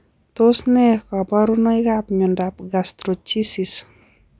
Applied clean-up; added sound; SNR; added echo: none; none; none; none.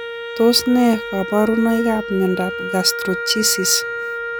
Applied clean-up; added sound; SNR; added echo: none; Wind instrument, woodwind instrument; 8 dB; none.